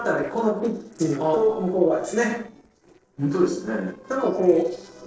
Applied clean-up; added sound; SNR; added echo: neural separator model SepFormer DNS4.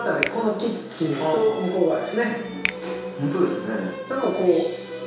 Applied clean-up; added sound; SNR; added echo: none; Finger snapping; 13 dB; reverberation time 0.6 s.